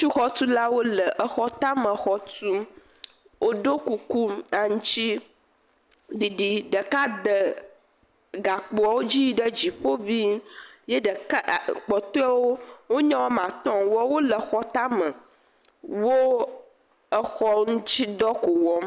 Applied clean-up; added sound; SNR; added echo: none; none; none; none.